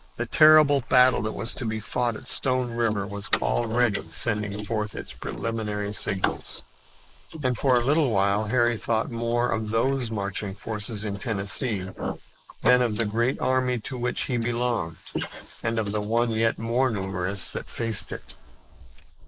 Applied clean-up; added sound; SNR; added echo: neural mask model Resemble Enhance denoiser.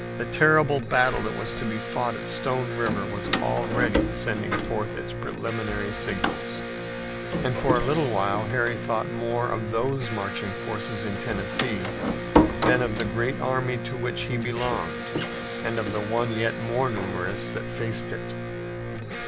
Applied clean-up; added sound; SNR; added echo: none; Electric guitar + Door; 1 dB; none.